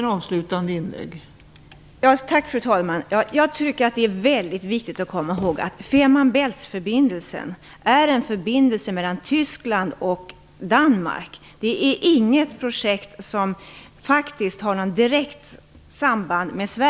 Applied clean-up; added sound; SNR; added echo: none; none; none; none.